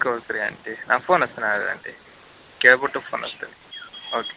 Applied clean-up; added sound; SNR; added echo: none; none; none; none.